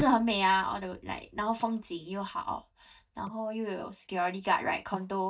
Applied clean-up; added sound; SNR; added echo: neural mask model DeepFilterNet 3.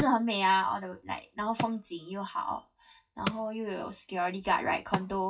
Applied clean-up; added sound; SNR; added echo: classical method WPE with log-MMSE.